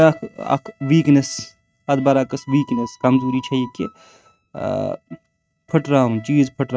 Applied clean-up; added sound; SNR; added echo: neural mask model RNNoise.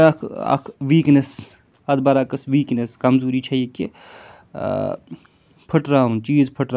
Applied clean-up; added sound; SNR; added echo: none; none; none; none.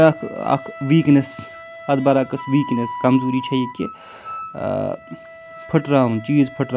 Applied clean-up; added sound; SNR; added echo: none; Wind instrument, woodwind instrument; 14 dB; none.